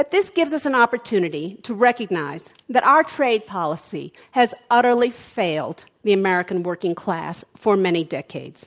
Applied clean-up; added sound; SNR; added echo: none; none; none; none.